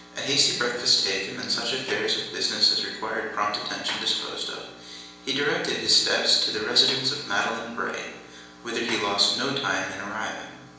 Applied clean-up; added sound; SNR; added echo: none; Sliding door; 19 dB; reverberation time 1.0 s.